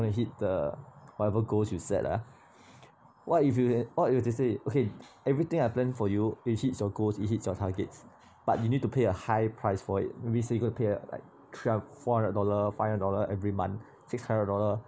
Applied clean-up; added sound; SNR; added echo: none; none; none; none.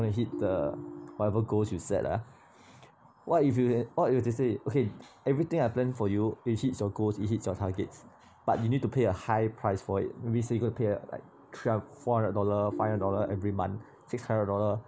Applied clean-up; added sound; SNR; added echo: none; Ringtone; 12 dB; none.